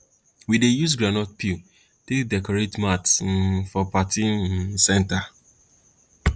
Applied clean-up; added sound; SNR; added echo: none; none; none; none.